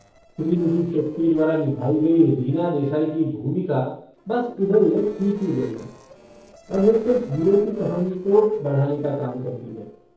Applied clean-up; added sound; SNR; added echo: neural separator model SepFormer DNS4.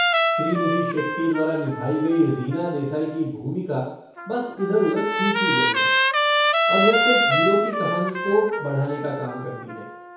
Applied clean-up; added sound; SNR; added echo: none; Trumpet; 0 dB; reverberation time 2.0 s.